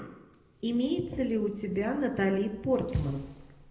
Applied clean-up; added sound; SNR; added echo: none; Slam; 18 dB; reverberation time 0.7 s.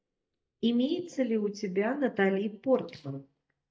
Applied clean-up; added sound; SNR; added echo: neural mask model DeepFilterNet 3.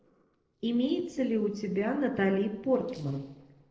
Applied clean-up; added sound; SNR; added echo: neural separator model SepFormer DNS4.